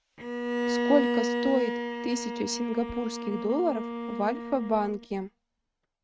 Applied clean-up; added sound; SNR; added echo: neural mask model RNNoise.